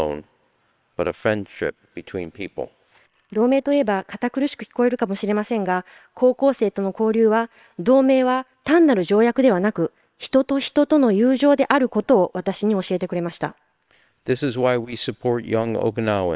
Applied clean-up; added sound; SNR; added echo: neural separator model SepFormer WHAM!.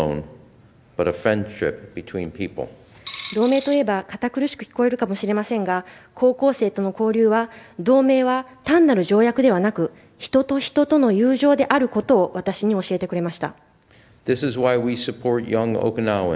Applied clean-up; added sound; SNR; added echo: none; Coin (dropping); 16 dB; none.